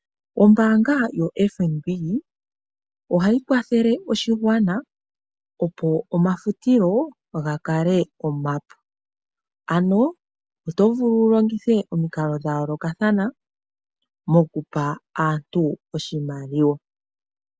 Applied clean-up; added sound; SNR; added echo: none; none; none; none.